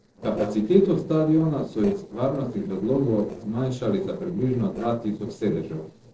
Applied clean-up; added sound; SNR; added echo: neural separator model SepFormer DNS4.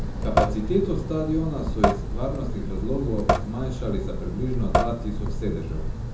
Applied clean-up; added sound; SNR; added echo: none; Drip / Sink (filling or washing) / Water tap, faucet; -3 dB; reverberation time 0.6 s.